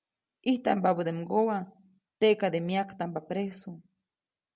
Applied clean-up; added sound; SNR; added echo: none; none; none; none.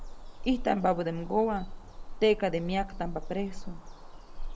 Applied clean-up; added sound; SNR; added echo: none; Bird vocalization, bird call, bird song; 7 dB; none.